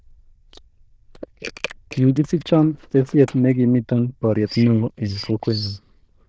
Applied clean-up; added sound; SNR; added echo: neural diffusion model UNIVERSE++.